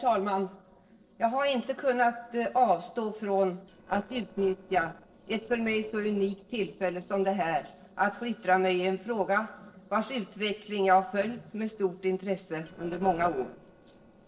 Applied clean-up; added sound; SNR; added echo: neural separator model SepFormer DNS4.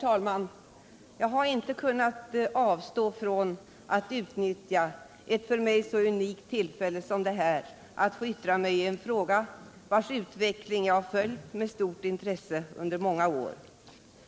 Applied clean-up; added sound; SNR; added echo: none; none; none; none.